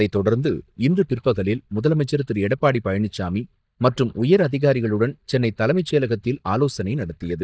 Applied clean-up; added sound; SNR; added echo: neural mask model DeepFilterNet 3.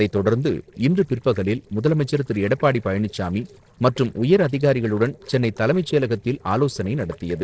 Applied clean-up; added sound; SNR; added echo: neural separator model SepFormer DNS4.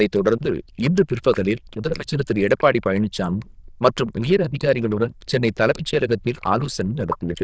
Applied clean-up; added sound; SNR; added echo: neural diffusion model UNIVERSE++.